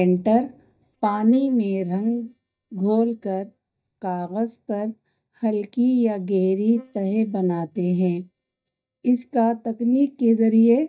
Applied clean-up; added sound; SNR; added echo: neural mask model DeepFilterNet 3.